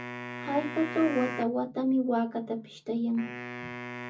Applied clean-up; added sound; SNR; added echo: none; Wind instrument, woodwind instrument; 10 dB; reverberation time 0.4 s.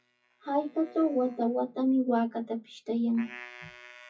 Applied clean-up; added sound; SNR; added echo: classical method WPE with log-MMSE.